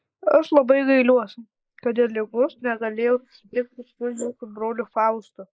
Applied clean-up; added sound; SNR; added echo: neural mask model Resemble Enhance denoiser.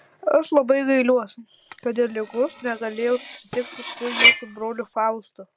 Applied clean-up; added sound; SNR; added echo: none; Cutlery, silverware; 1 dB; none.